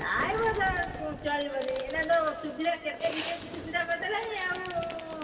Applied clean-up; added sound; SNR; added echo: none; Fireworks; 10 dB; reverberation time 1.9 s.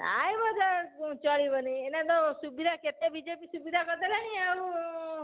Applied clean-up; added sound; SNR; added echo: none; none; none; none.